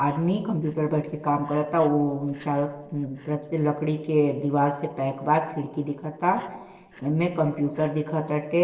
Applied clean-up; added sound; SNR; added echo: neural separator model SepFormer DNS4.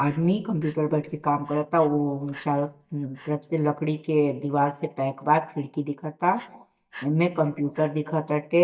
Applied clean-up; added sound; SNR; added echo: neural mask model DeepFilterNet 3.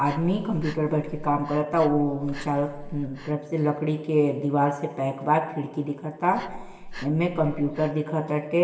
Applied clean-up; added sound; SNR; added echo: none; Breathing; 14 dB; reverberation time 1.2 s.